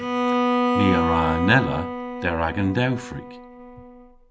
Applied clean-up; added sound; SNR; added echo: none; Bowed string instrument; 0 dB; none.